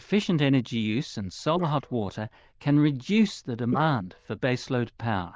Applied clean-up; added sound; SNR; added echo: neural diffusion model UNIVERSE++.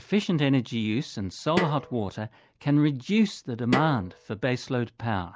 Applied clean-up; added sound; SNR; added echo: none; Snare drum; 9 dB; none.